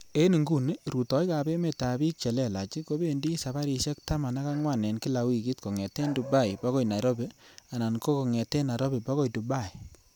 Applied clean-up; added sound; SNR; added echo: none; none; none; none.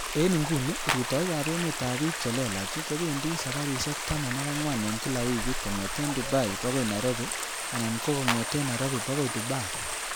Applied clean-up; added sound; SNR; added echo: none; Clapping + Stream; 3 dB; none.